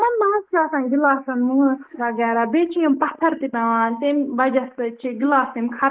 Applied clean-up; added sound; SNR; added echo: neural mask model Resemble Enhance denoiser.